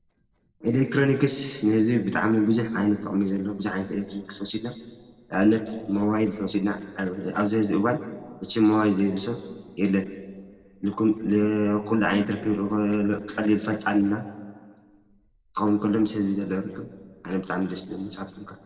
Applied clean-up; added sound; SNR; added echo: neural separator model SepFormer DNS4.